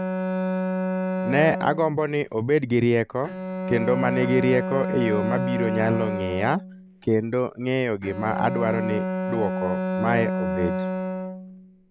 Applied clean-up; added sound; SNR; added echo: none; Bowed string instrument; 3 dB; none.